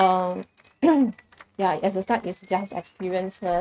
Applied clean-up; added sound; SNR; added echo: neural mask model RNNoise.